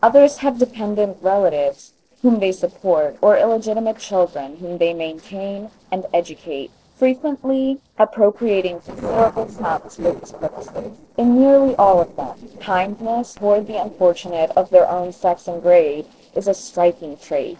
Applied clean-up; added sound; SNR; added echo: neural separator model SepFormer DNS4.